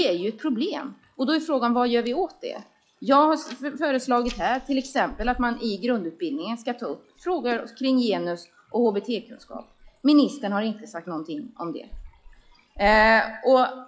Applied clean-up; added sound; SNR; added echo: classical method log-MMSE.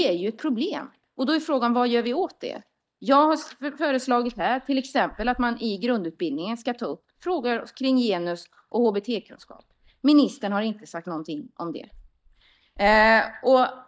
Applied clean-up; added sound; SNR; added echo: neural mask model DeepFilterNet 3.